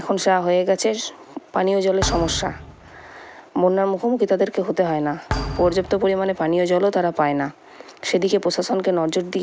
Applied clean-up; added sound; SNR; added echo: none; Thump, thud; 10 dB; none.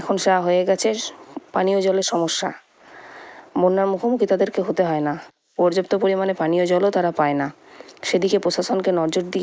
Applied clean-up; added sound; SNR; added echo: neural mask model Resemble Enhance denoiser.